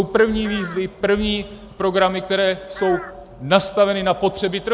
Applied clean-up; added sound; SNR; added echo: none; Crow; 20 dB; none.